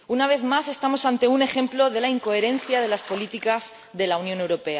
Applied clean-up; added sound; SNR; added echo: none; Bathtub (filling or washing); 20 dB; none.